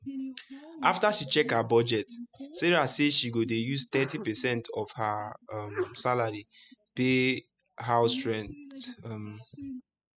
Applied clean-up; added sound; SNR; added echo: classical method spectral subtraction.